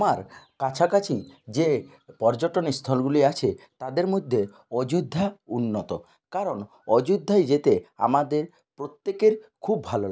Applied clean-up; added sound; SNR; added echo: none; none; none; none.